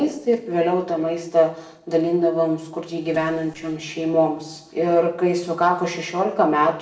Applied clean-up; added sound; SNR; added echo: neural separator model SepFormer DNS4.